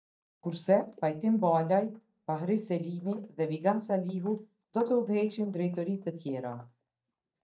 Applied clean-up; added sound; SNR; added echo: neural mask model DeepFilterNet 3.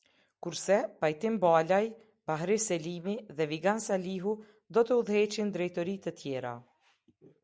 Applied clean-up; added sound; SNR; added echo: none; none; none; none.